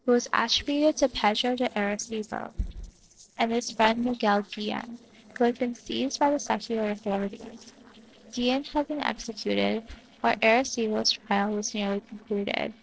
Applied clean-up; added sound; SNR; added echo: neural separator model SepFormer DNS4.